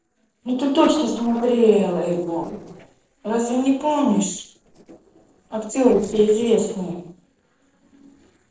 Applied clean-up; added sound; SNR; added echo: neural separator model SepFormer DNS4.